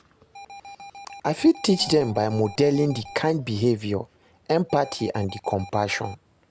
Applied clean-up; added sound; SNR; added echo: none; Alarm + Gong; 17 dB; none.